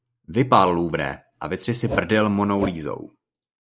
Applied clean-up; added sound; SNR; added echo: neural mask model Resemble Enhance denoiser.